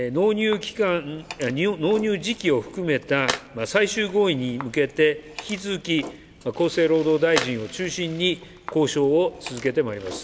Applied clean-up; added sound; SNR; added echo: none; Tools; 15 dB; none.